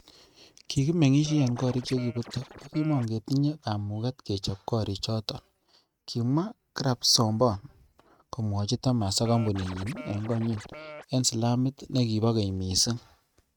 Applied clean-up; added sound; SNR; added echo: neural mask model RNNoise.